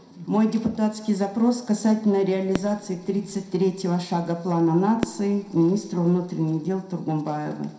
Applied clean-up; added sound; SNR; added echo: none; Fireworks; 15 dB; reverberation time 0.5 s.